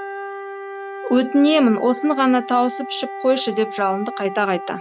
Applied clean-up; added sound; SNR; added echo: none; Wind instrument, woodwind instrument; 11 dB; none.